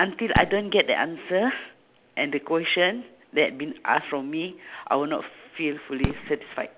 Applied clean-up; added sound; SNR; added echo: none; Fireworks; 12 dB; none.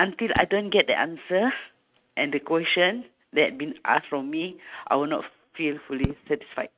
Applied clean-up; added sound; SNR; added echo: neural mask model RNNoise.